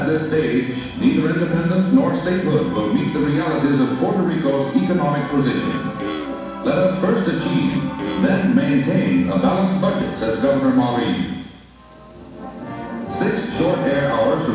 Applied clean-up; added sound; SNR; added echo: none; Cough; 12 dB; reverberation time 1.1 s.